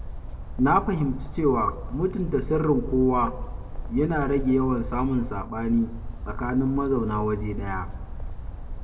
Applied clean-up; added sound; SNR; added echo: none; Bird; 7 dB; reverberation time 1.1 s.